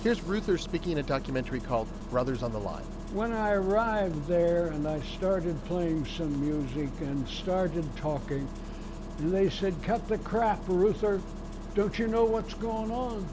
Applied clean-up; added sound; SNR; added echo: none; Engine starting; 8 dB; none.